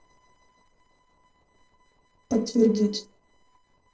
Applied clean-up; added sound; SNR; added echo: neural separator model SepFormer DNS4.